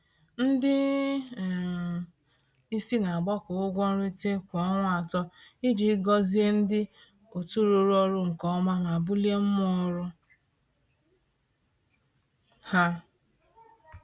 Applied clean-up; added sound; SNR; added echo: none; none; none; none.